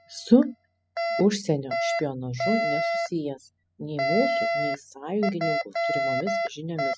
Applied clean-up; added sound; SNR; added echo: classical method spectral subtraction.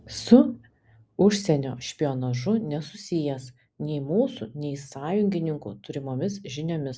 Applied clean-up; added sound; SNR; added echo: none; none; none; none.